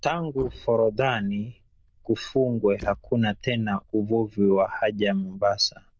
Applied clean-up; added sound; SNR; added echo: neural diffusion model UNIVERSE++.